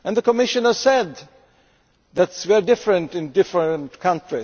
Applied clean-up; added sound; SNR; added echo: none; none; none; none.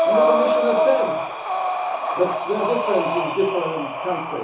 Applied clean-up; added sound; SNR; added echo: none; Breathing; -3 dB; reverberation time 0.7 s.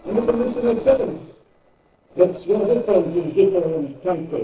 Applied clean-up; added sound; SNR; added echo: neural separator model SepFormer DNS4.